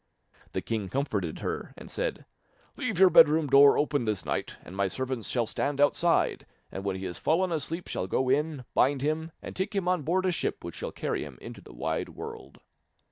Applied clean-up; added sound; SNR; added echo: none; none; none; none.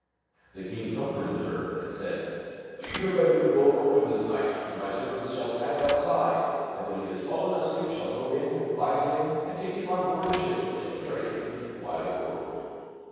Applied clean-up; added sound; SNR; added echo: none; Thump, thud; 19 dB; reverberation time 2.2 s.